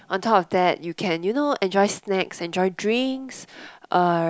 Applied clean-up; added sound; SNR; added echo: none; none; none; none.